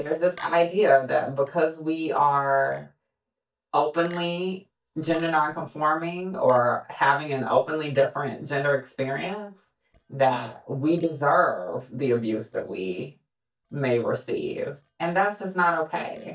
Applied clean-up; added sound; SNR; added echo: neural mask model DeepFilterNet 3.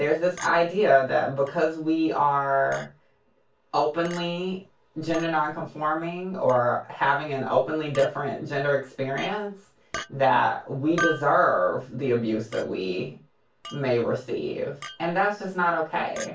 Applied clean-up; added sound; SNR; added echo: none; Chink, clink; 17 dB; reverberation time 0.2 s.